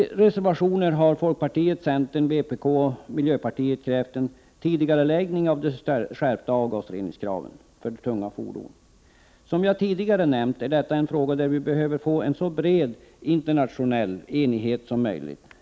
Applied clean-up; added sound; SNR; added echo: none; none; none; none.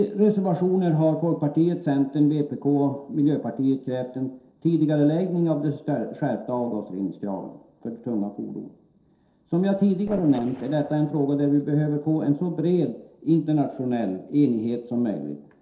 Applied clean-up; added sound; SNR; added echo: neural separator model SepFormer DNS4.